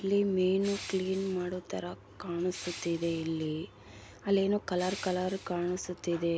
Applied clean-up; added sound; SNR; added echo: none; Crushing; 17 dB; none.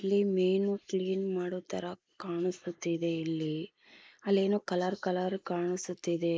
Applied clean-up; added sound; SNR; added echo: neural mask model Resemble Enhance denoiser.